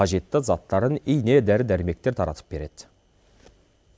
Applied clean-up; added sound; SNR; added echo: none; none; none; none.